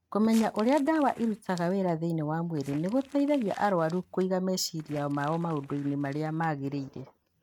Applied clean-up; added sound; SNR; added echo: neural mask model RNNoise.